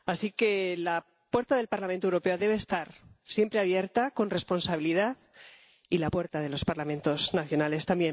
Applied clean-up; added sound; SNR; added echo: none; none; none; none.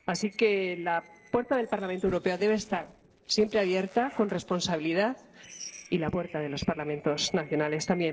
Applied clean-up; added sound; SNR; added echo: neural separator model SepFormer DNS4.